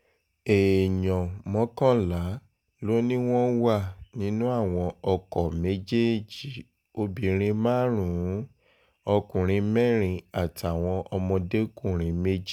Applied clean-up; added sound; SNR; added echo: none; none; none; none.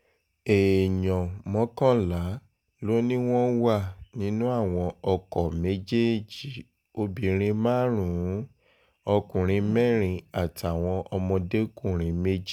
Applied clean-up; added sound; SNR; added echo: none; Whoosh, swoosh, swish; 17 dB; none.